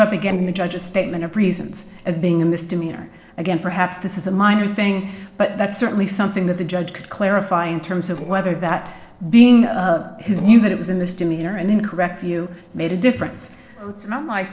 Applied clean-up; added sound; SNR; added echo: neural separator model SepFormer DNS4.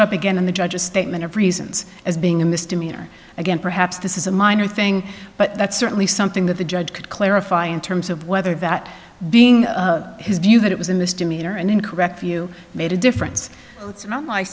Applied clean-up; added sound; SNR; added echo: none; none; none; none.